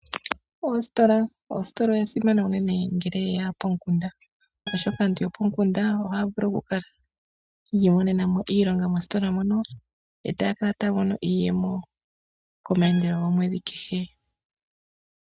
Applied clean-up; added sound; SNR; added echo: neural mask model RNNoise.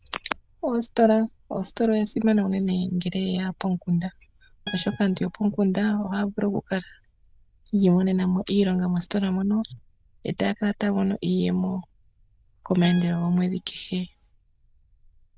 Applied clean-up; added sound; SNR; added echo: neural diffusion model UNIVERSE++.